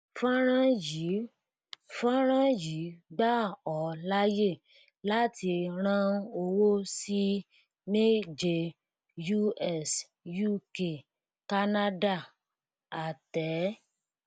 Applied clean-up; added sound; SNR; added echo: none; none; none; none.